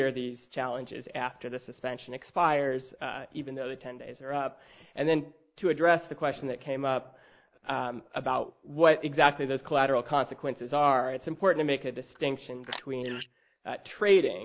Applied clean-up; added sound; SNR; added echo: neural mask model Resemble Enhance denoiser.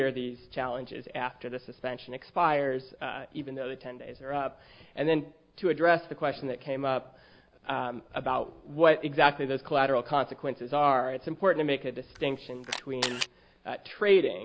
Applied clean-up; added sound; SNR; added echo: none; Camera; 7 dB; none.